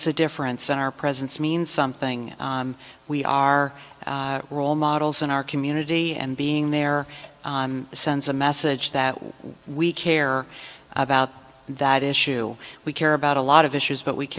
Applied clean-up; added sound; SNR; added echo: none; none; none; none.